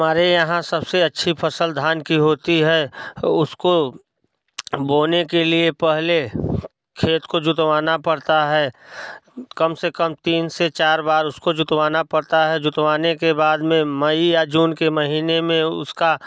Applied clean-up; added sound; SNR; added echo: none; none; none; none.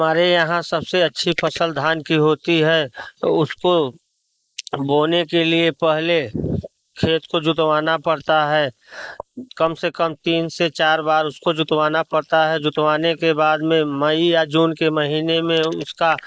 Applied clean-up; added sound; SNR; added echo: neural mask model Resemble Enhance denoiser.